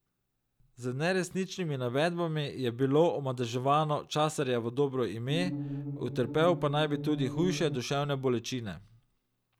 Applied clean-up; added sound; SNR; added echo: none; Musical instrument; 6 dB; none.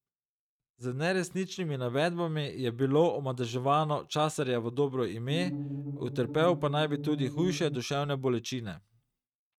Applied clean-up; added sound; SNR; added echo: neural mask model RNNoise.